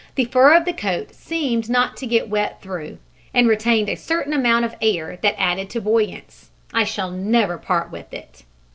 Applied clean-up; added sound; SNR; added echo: none; none; none; none.